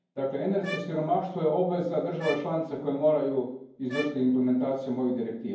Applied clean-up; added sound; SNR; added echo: none; Bowed string instrument; 14 dB; reverberation time 0.9 s.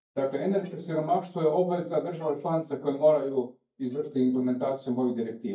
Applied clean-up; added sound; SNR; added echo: neural mask model DeepFilterNet 3.